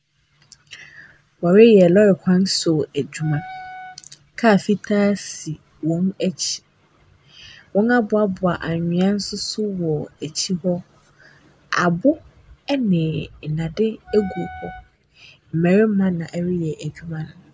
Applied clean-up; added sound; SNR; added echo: none; Wind instrument, woodwind instrument; 17 dB; none.